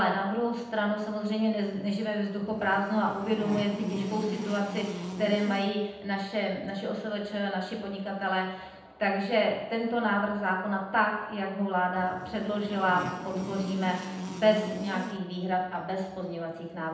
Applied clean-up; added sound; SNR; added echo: none; Buzz; 8 dB; reverberation time 0.8 s.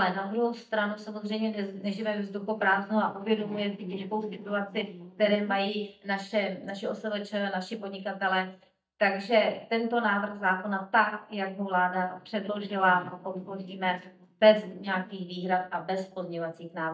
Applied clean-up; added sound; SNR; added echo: neural mask model DeepFilterNet 3.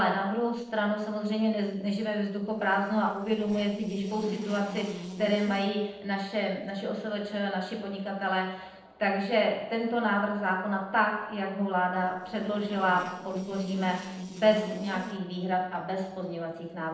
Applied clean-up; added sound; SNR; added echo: neural separator model SepFormer DNS4.